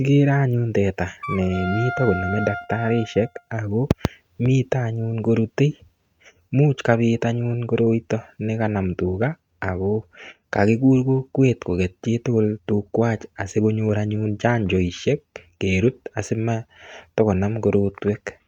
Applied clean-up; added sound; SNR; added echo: neural mask model RNNoise.